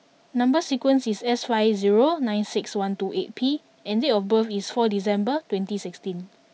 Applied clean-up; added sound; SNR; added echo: none; none; none; none.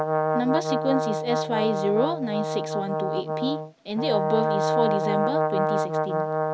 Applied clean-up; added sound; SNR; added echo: none; Brass instrument; -2 dB; none.